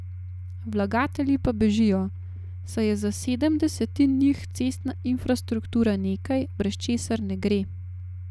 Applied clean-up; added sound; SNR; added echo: none; Domestic sounds, home sounds; 10 dB; none.